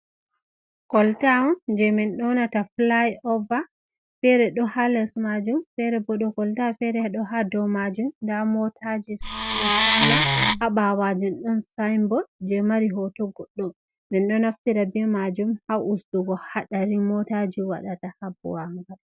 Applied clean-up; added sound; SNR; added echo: none; Wood; -3 dB; none.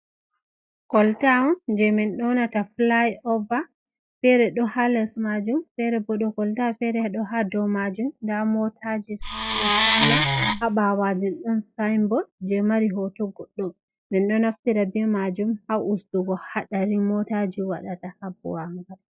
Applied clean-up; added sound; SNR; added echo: classical method log-MMSE.